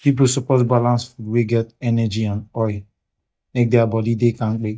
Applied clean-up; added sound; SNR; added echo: neural mask model DeepFilterNet 3.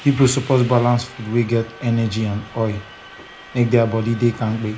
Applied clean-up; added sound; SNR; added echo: none; Subway, metro, underground; 19 dB; reverberation time 0.2 s.